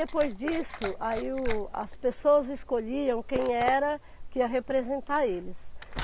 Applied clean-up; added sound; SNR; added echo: none; Liquid; 8 dB; none.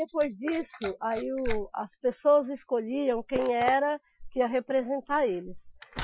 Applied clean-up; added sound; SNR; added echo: classical method Wiener filter.